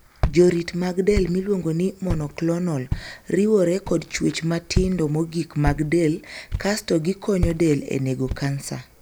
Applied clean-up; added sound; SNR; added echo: none; Walk, footsteps; 9 dB; none.